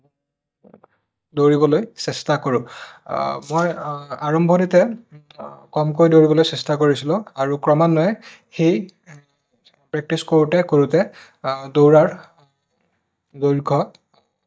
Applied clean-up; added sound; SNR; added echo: neural mask model DeepFilterNet 3.